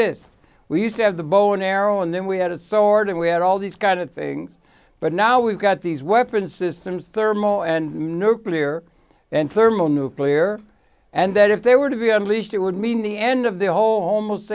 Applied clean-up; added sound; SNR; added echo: none; none; none; none.